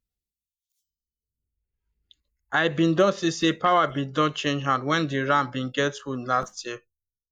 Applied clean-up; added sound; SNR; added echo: neural mask model Resemble Enhance denoiser.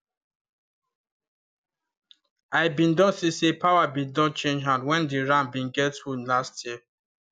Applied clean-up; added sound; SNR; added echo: none; none; none; none.